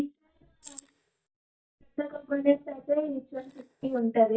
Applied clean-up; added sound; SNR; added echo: neural mask model DeepFilterNet 3.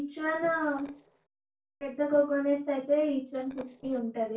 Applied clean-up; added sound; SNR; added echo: neural separator model SepFormer DNS4.